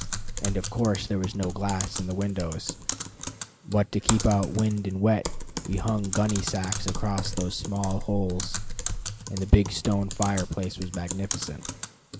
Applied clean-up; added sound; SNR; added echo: none; Typing; 6 dB; none.